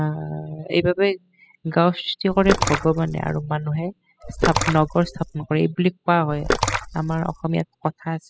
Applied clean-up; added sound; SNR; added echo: classical method spectral subtraction.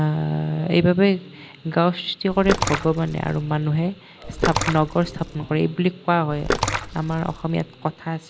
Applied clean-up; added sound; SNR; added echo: none; Splash, splatter; 6 dB; none.